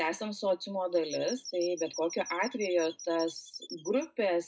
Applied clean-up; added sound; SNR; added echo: classical method WPE with log-MMSE.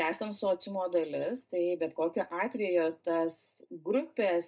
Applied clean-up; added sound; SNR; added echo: neural mask model DeepFilterNet 3.